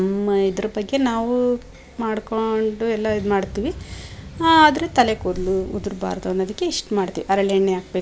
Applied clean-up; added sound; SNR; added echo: none; Boat, Water vehicle; 15 dB; none.